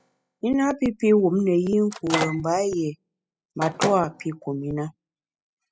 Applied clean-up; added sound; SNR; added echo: classical method spectral subtraction.